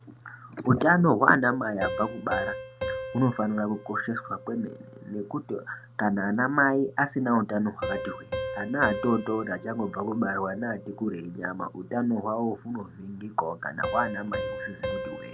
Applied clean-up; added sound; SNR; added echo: none; Piano; 10 dB; none.